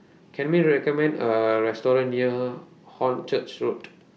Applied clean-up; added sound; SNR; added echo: none; none; none; none.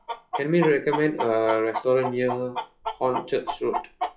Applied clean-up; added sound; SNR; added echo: classical method log-MMSE.